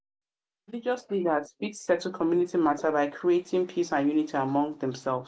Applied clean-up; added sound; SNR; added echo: none; none; none; none.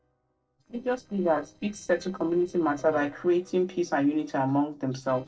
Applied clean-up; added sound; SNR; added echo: neural separator model SepFormer DNS4.